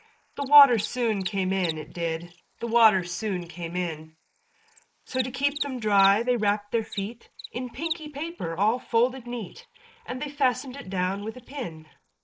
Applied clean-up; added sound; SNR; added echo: neural mask model Resemble Enhance denoiser.